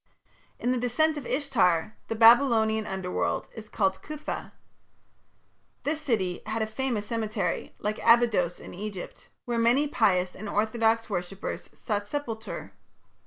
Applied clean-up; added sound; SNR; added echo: none; none; none; none.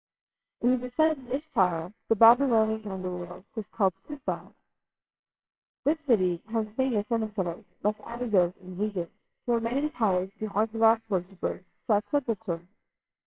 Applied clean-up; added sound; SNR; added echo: neural separator model SepFormer WHAMR!.